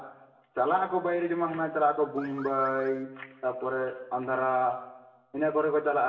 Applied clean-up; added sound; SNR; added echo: none; Car; 17 dB; reverberation time 1.1 s.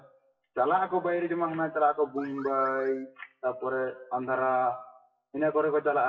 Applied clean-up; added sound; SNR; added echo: classical method WPE with log-MMSE.